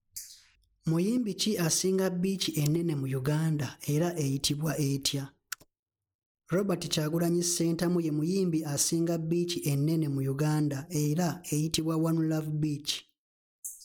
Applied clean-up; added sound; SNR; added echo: neural mask model Resemble Enhance denoiser.